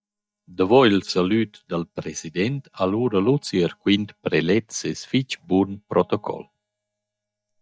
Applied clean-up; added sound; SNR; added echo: neural mask model DeepFilterNet 3.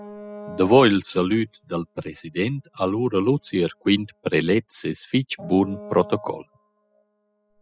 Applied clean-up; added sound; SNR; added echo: classical method spectral subtraction.